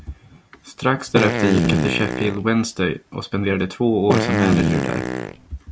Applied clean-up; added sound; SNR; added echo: none; Fart; -2 dB; none.